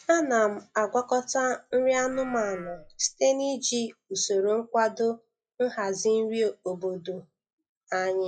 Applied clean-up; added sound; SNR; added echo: classical method log-MMSE.